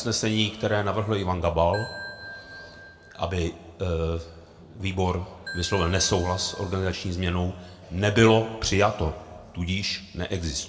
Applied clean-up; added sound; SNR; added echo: none; Ringtone / Bell; 15 dB; reverberation time 1.5 s.